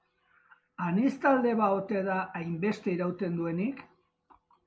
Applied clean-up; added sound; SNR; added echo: none; none; none; none.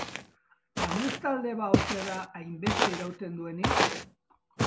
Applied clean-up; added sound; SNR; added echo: none; Walk, footsteps; -4 dB; none.